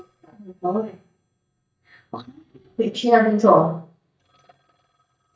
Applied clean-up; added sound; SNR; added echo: neural mask model DeepFilterNet 3.